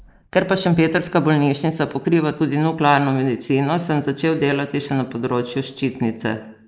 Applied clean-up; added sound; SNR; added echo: neural mask model Resemble Enhance denoiser.